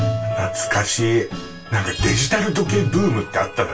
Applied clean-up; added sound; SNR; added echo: none; none; none; reverberation time 0.2 s.